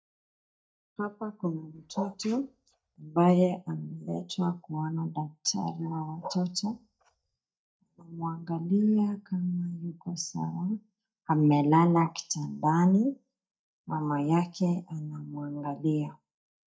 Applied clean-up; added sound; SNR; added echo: neural mask model DeepFilterNet 3.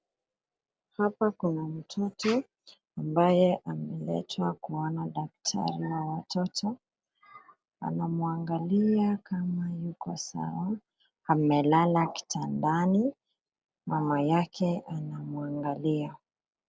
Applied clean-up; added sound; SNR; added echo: none; none; none; none.